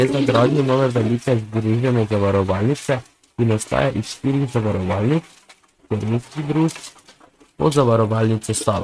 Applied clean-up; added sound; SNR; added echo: neural mask model RNNoise.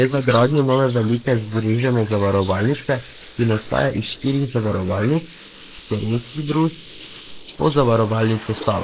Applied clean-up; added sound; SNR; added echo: neural mask model Resemble Enhance denoiser.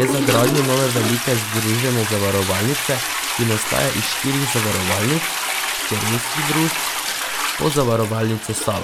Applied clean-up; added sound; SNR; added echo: none; Toilet flush; 2 dB; none.